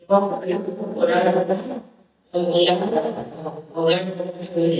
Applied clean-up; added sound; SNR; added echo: neural mask model DeepFilterNet 3.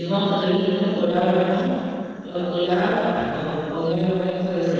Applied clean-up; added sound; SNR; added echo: neural separator model SepFormer DNS4.